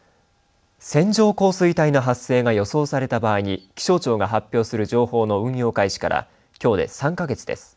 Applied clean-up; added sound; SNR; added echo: none; none; none; none.